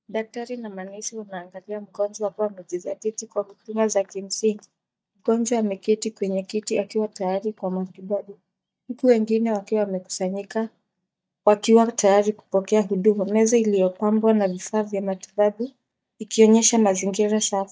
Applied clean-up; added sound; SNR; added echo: neural mask model DeepFilterNet 3.